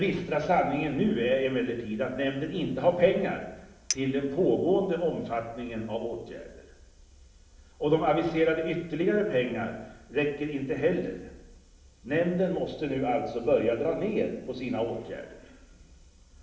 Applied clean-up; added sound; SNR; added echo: none; Chink, clink; 14 dB; reverberation time 0.9 s.